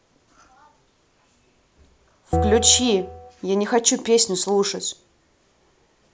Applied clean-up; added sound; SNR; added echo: none; Bell; 5 dB; none.